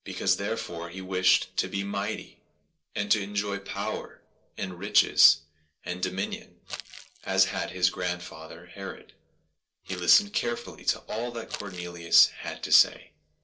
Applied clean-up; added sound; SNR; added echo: neural separator model SepFormer DNS4.